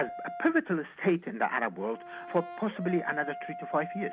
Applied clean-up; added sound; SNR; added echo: none; Brass instrument; 12 dB; none.